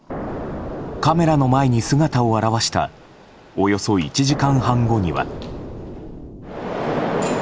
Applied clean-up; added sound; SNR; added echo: none; Explosion; 11 dB; none.